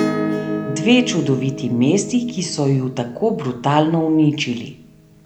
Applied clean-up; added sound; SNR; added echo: none; Acoustic guitar / Strum; 8 dB; none.